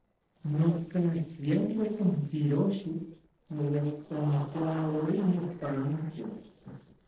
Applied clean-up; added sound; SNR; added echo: neural separator model SepFormer DNS4.